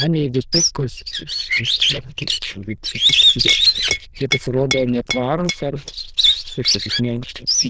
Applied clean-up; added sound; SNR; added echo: neural diffusion model UNIVERSE++.